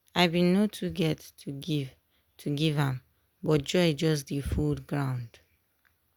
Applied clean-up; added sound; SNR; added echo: none; none; none; none.